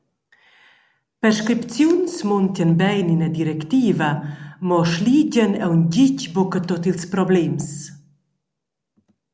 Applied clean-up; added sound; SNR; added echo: none; none; none; none.